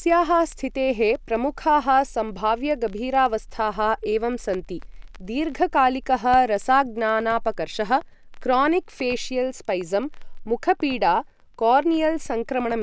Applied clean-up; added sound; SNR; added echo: none; Crackle; 15 dB; none.